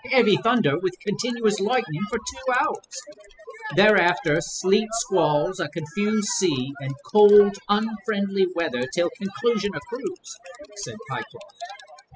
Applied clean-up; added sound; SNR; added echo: classical method spectral subtraction.